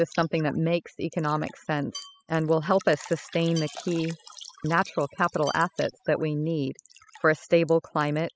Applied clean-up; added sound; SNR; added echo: classical method spectral subtraction.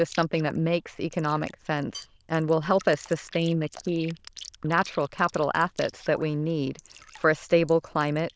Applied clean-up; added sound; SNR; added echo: neural diffusion model UNIVERSE++.